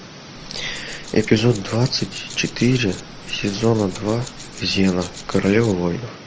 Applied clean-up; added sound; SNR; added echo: none; Tools; 16 dB; none.